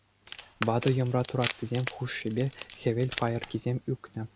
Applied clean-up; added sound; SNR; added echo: none; Wood; 9 dB; none.